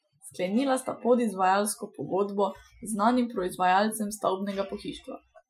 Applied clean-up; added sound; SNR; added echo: classical method Wiener filter.